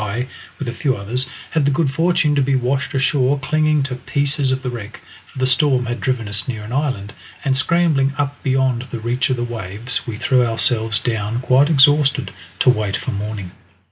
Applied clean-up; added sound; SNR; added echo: none; none; none; none.